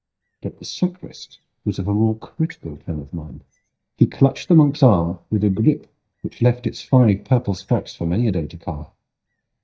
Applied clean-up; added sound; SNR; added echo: neural mask model DeepFilterNet 3.